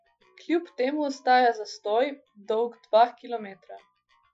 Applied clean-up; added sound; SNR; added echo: classical method Wiener filter.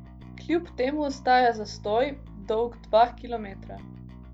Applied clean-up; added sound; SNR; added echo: none; Bass guitar; 16 dB; none.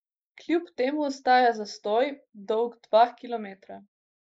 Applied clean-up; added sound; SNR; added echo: neural mask model Resemble Enhance denoiser.